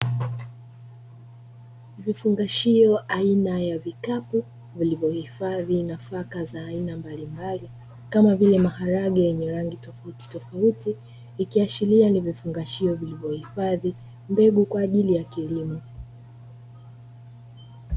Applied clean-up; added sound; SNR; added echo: none; none; none; none.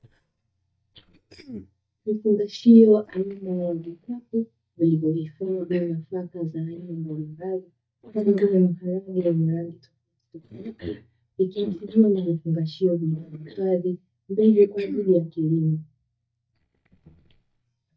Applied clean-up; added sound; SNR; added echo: neural mask model DeepFilterNet 3.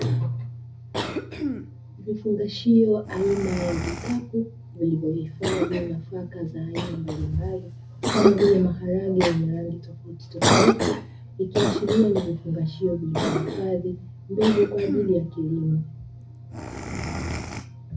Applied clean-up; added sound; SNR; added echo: none; Cough; 4 dB; reverberation time 0.4 s.